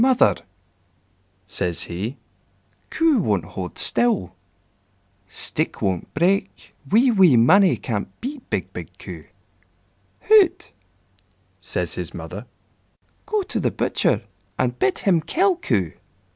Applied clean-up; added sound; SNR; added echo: none; none; none; none.